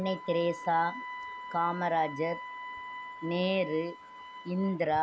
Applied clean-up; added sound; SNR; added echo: none; Wind instrument, woodwind instrument; 11 dB; none.